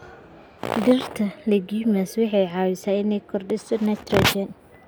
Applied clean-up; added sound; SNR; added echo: none; none; none; none.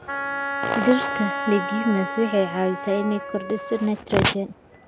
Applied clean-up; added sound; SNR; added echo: none; Wind instrument, woodwind instrument; 6 dB; none.